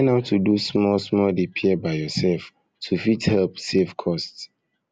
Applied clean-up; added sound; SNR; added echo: none; none; none; none.